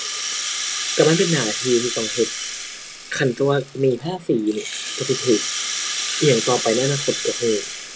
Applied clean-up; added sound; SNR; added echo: none; Rattle (instrument); 5 dB; none.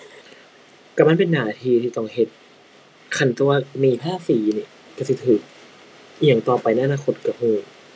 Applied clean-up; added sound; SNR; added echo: none; none; none; none.